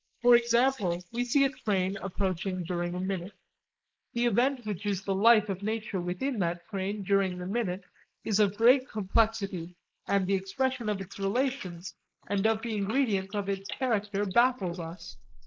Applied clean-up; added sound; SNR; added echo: neural mask model Resemble Enhance denoiser.